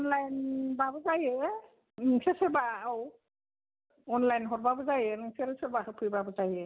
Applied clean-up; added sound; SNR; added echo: none; none; none; none.